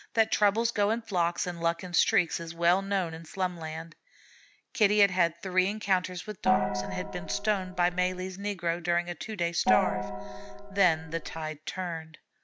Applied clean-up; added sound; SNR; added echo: none; Gong; 1 dB; none.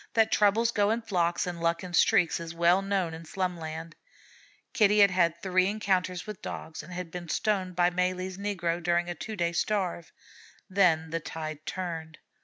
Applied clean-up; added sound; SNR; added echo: none; none; none; none.